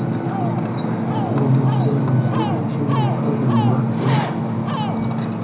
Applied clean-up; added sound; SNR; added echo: none; Ocean; -2 dB; reverberation time 0.6 s.